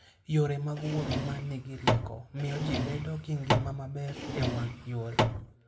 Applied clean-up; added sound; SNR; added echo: none; Drawer open or close; -1 dB; reverberation time 1.1 s.